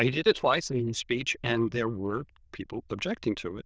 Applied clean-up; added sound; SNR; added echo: neural diffusion model UNIVERSE++.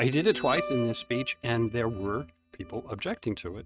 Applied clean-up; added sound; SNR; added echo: neural mask model RNNoise.